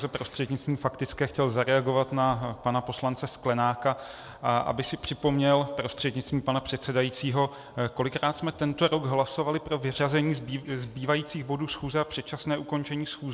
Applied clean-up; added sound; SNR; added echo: none; none; none; none.